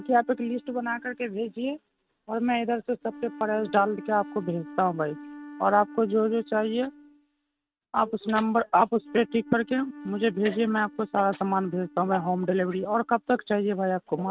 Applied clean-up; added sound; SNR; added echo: neural mask model RNNoise.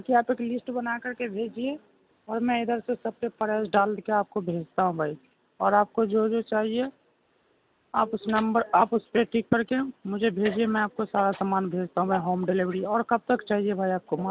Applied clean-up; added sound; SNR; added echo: none; none; none; none.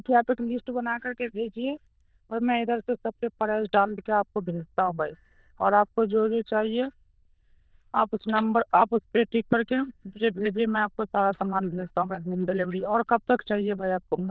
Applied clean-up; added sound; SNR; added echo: neural diffusion model UNIVERSE++.